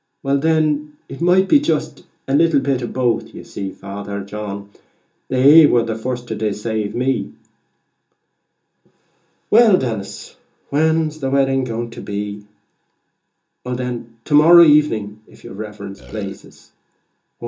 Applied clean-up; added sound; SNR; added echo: none; Burping, eructation; 18 dB; reverberation time 0.2 s.